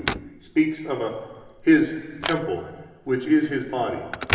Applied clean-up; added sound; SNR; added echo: none; Telephone; 9 dB; reverberation time 1.3 s.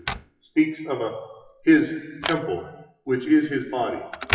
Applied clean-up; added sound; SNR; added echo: classical method WPE with log-MMSE.